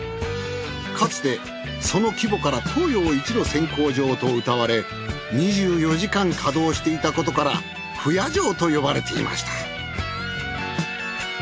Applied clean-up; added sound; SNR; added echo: none; none; none; none.